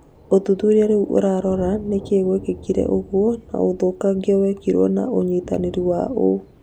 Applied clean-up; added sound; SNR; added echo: none; Thunder; 19 dB; none.